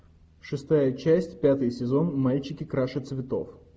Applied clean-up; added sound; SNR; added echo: none; none; none; none.